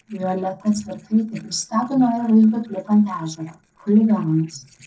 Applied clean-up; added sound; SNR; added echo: neural separator model SepFormer DNS4.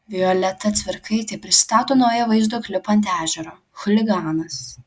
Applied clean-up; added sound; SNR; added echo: none; none; none; none.